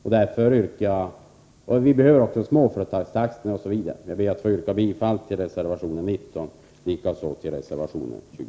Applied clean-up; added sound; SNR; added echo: none; none; none; none.